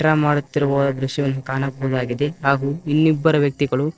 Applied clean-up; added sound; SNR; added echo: neural separator model SepFormer DNS4.